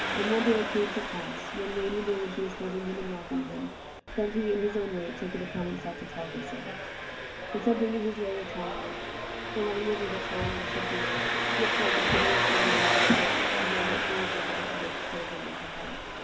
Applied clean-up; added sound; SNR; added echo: none; Engine; -2 dB; reverberation time 0.3 s.